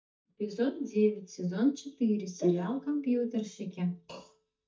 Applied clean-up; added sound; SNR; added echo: neural mask model DeepFilterNet 3.